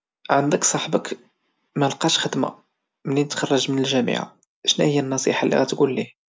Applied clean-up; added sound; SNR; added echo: none; none; none; none.